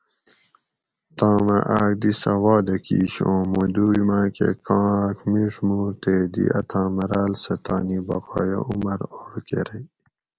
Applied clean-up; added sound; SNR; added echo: none; none; none; none.